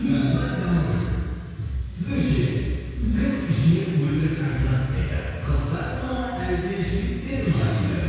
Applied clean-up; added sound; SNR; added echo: none; none; none; reverberation time 2.0 s.